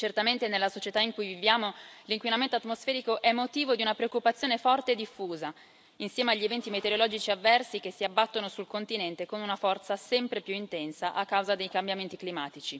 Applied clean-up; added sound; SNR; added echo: none; none; none; none.